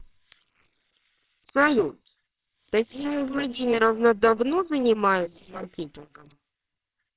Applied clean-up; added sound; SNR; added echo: neural separator model SepFormer WHAMR!.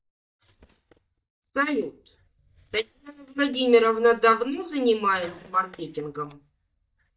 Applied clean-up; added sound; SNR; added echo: neural mask model DeepFilterNet 3.